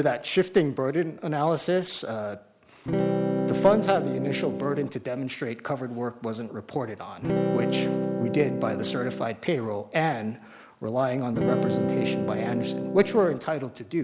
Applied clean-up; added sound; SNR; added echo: none; Electric guitar / Strum; 0 dB; none.